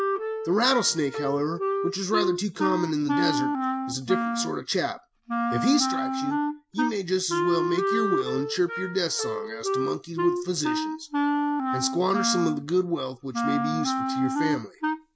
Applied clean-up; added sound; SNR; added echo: none; Wind instrument, woodwind instrument; 0 dB; none.